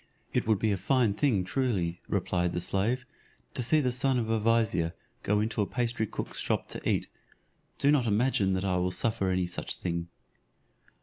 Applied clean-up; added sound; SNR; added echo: none; none; none; none.